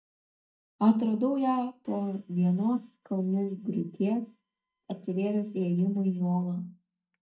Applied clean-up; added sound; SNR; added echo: neural mask model DeepFilterNet 3.